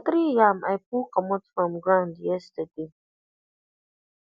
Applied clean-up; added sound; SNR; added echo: none; none; none; none.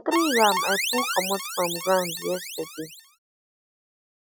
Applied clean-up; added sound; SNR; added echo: none; Alarm; 2 dB; none.